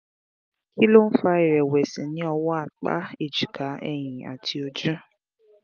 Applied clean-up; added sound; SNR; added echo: none; none; none; none.